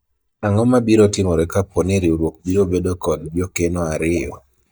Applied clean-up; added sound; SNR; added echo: neural mask model DeepFilterNet 3.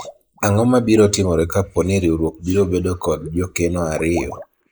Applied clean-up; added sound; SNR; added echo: neural mask model Resemble Enhance denoiser.